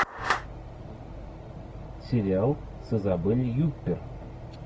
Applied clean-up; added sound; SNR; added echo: none; Clapping; 9 dB; none.